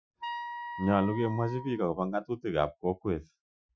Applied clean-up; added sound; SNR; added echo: classical method Wiener filter.